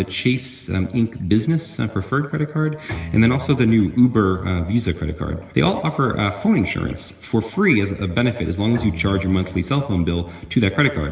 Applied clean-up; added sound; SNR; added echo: none; Bowed string instrument; 18 dB; reverberation time 1.4 s.